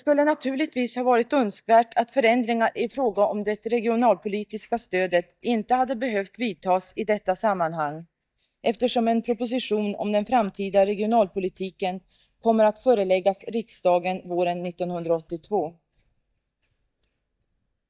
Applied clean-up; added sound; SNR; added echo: neural mask model DeepFilterNet 3.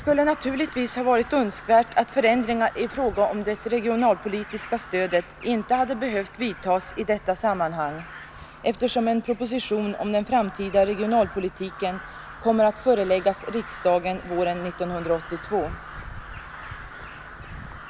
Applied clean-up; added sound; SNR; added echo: none; Crow; 16 dB; none.